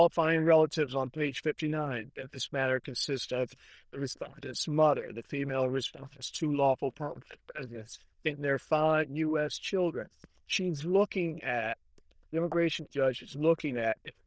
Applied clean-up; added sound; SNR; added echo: neural diffusion model UNIVERSE++.